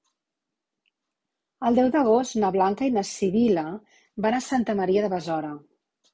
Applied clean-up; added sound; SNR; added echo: none; none; none; none.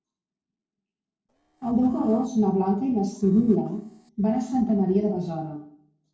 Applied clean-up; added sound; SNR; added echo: neural separator model SepFormer DNS4.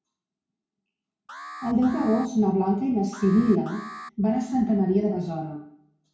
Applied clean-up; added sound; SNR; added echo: none; Alarm; 17 dB; reverberation time 0.6 s.